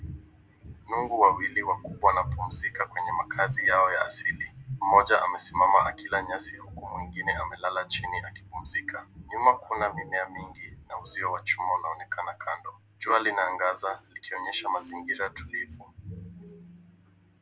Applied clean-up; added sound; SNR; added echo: none; none; none; none.